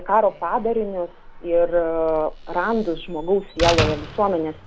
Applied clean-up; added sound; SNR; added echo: none; Slam; 8 dB; none.